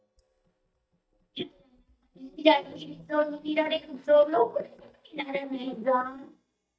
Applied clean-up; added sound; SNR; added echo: neural mask model DeepFilterNet 3.